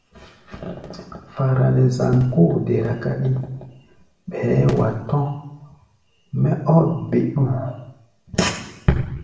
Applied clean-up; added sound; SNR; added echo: none; none; none; reverberation time 0.8 s.